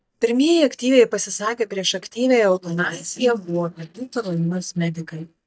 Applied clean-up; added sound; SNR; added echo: neural mask model DeepFilterNet 3.